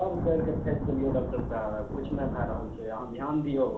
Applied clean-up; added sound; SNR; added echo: none; Thunder / Rain; 3 dB; reverberation time 0.4 s.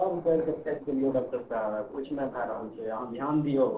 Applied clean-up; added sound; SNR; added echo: neural separator model SepFormer DNS4.